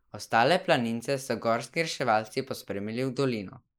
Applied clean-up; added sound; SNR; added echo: neural mask model Resemble Enhance denoiser.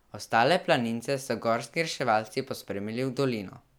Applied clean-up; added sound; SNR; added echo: none; none; none; none.